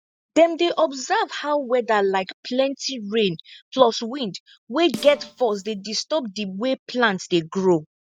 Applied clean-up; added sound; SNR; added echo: neural mask model DeepFilterNet 3.